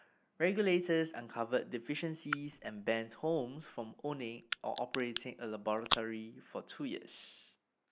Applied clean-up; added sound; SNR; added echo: neural mask model Resemble Enhance denoiser.